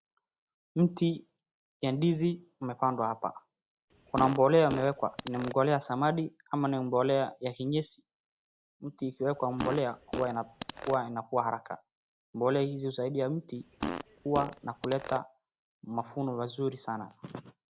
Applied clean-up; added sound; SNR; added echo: none; Fart; 8 dB; none.